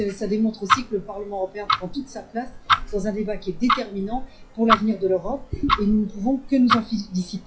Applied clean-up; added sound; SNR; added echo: classical method WPE with log-MMSE.